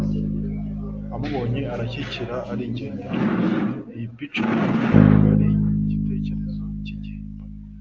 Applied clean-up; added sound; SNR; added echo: none; Bass guitar; -3 dB; none.